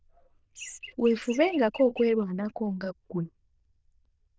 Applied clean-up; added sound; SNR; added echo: neural diffusion model UNIVERSE++.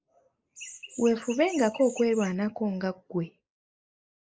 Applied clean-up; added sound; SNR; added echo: neural mask model Resemble Enhance denoiser.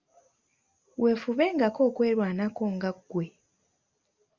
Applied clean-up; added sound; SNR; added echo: none; none; none; none.